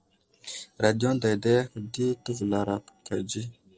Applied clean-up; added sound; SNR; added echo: neural separator model SepFormer DNS4.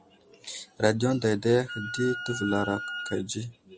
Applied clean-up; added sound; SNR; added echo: none; Wind instrument, woodwind instrument; 9 dB; none.